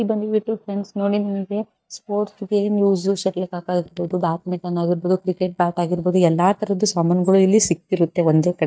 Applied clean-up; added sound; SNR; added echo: neural mask model DeepFilterNet 3.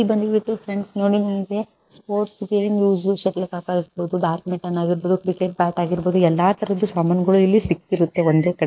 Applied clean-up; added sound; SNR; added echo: neural mask model Resemble Enhance denoiser.